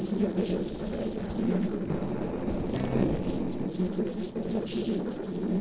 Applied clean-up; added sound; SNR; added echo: neural separator model SepFormer DNS4.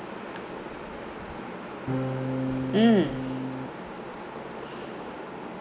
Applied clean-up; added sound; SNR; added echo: none; Electric guitar / Strum; 1 dB; none.